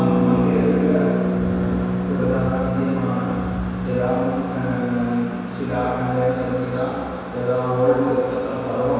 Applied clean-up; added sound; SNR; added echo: none; Harp; 2 dB; reverberation time 1.9 s.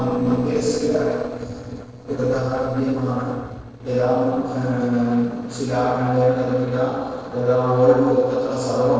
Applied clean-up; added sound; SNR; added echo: neural separator model SepFormer DNS4.